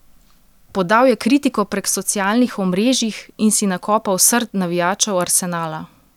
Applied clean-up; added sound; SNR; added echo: none; none; none; none.